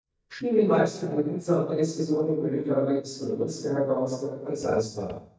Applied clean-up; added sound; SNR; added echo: neural mask model DeepFilterNet 3.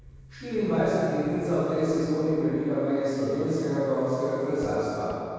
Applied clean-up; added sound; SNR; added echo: none; Boom; 17 dB; reverberation time 2.2 s.